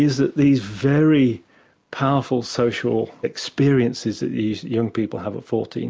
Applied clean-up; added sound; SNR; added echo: none; none; none; none.